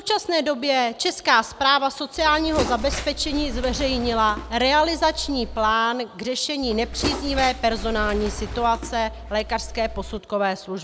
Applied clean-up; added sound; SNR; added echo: none; Bird; 8 dB; none.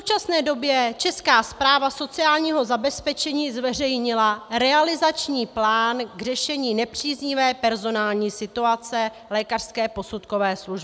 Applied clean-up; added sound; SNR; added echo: none; none; none; none.